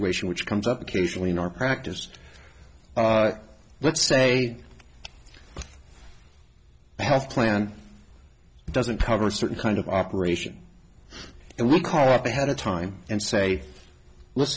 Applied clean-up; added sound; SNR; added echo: none; none; none; none.